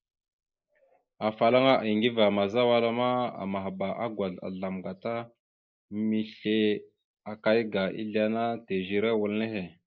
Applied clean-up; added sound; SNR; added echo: neural mask model Resemble Enhance denoiser.